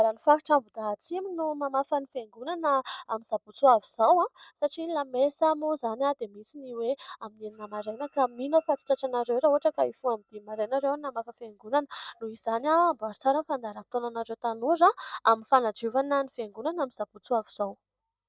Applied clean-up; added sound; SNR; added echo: neural mask model DeepFilterNet 3.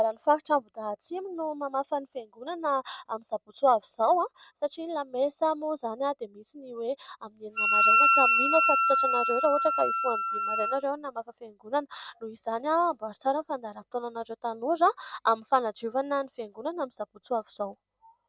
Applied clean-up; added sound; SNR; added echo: none; Wind instrument, woodwind instrument; -5 dB; none.